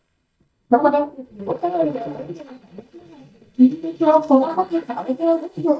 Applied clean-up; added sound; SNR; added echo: neural mask model DeepFilterNet 3.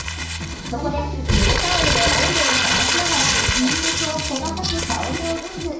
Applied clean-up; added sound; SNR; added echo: none; Crumpling, crinkling; -3 dB; reverberation time 0.6 s.